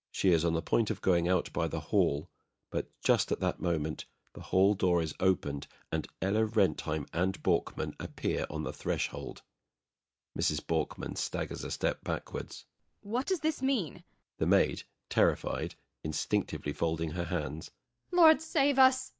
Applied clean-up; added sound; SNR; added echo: none; none; none; none.